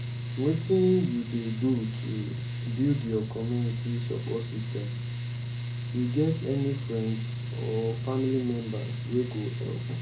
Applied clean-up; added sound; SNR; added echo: none; Mechanical fan; 3 dB; reverberation time 0.4 s.